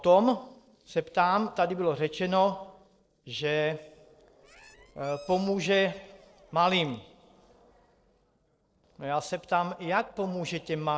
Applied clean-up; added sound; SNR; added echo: neural separator model SepFormer DNS4.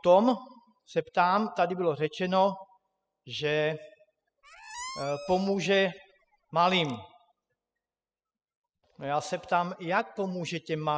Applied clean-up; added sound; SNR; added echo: classical method spectral subtraction.